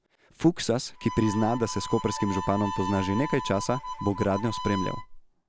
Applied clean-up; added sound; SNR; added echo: none; Harmonica; 8 dB; none.